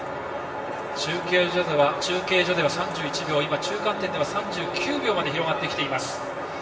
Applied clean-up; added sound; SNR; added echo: none; none; none; reverberation time 0.9 s.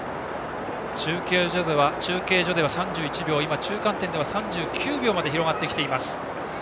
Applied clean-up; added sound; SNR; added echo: none; none; none; none.